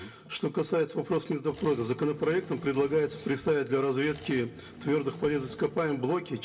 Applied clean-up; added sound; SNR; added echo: none; Accelerating, revving, vroom; 18 dB; reverberation time 0.2 s.